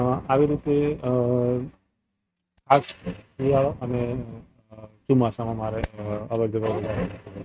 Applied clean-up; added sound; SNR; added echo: neural mask model RNNoise.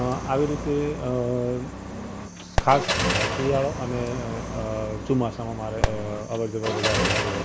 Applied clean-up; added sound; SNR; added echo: none; Car + Fireworks; 2 dB; none.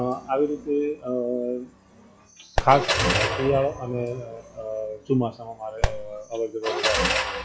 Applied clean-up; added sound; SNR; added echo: classical method log-MMSE.